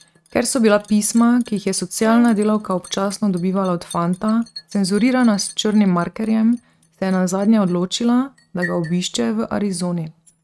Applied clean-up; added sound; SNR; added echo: neural mask model RNNoise.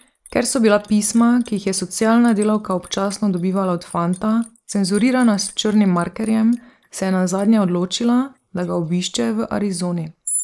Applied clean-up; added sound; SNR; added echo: neural mask model Resemble Enhance denoiser.